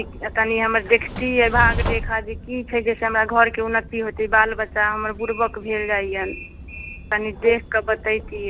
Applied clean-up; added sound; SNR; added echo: none; Train; 10 dB; none.